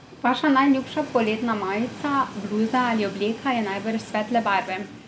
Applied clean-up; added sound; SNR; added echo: none; Train; 15 dB; none.